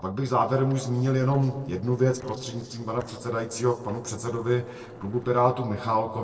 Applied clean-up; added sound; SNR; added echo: neural separator model SepFormer DNS4.